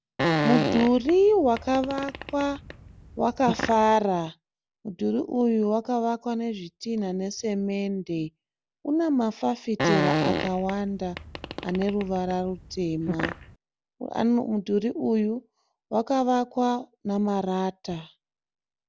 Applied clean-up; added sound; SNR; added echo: none; Fart; 4 dB; none.